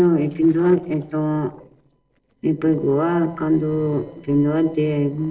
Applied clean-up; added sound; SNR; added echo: neural separator model SepFormer DNS4.